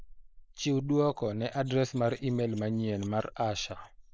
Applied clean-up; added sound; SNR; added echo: neural mask model Resemble Enhance denoiser.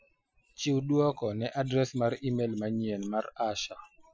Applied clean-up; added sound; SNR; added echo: classical method Wiener filter.